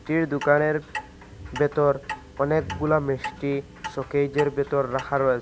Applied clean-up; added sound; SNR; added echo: none; Clock; 13 dB; none.